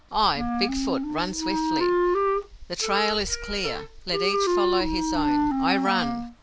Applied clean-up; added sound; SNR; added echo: none; Wind instrument, woodwind instrument; -2 dB; none.